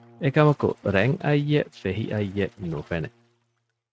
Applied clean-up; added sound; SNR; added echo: neural mask model RNNoise.